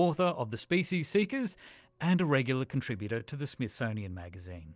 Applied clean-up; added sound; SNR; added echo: none; none; none; none.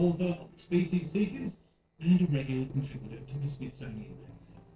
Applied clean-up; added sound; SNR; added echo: neural separator model SepFormer DNS4.